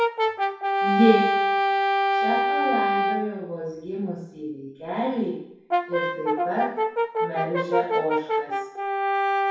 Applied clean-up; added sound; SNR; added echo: none; Brass instrument; -3 dB; reverberation time 0.7 s.